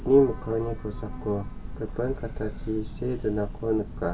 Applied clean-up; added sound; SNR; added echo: none; Train / Breathing; 8 dB; reverberation time 0.2 s.